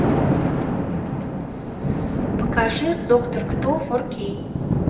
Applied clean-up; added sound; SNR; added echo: none; Thunder; -3 dB; reverberation time 0.9 s.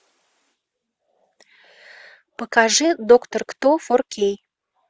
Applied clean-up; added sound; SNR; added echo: none; none; none; none.